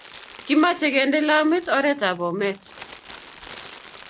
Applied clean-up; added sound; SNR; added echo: none; Crumpling, crinkling; 18 dB; none.